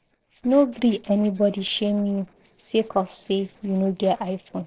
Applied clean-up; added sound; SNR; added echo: neural separator model SepFormer DNS4.